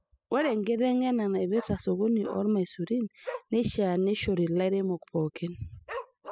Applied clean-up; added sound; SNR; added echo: classical method spectral subtraction.